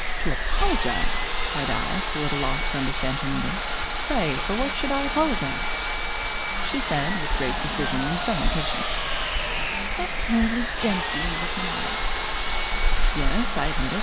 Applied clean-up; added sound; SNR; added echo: none; Sawing + Rain; -5 dB; none.